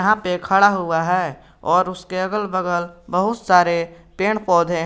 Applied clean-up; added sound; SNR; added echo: none; none; none; none.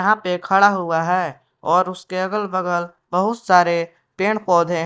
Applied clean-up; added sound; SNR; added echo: neural mask model DeepFilterNet 3.